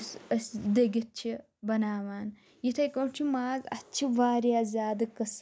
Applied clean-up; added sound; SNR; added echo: none; none; none; none.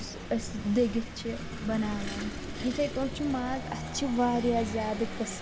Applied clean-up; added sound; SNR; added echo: none; Engine / Vehicle; 6 dB; none.